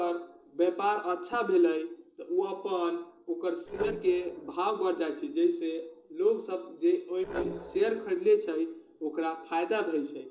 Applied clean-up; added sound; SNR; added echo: neural separator model SepFormer DNS4.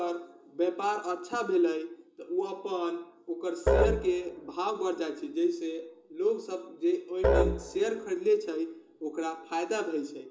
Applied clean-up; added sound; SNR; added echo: none; Musical instrument; 1 dB; reverberation time 0.2 s.